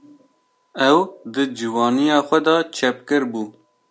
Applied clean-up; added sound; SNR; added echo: none; none; none; none.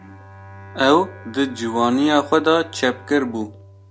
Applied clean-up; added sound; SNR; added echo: none; Bowed string instrument; 20 dB; none.